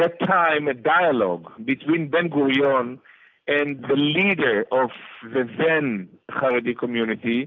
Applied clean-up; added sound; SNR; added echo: none; none; none; none.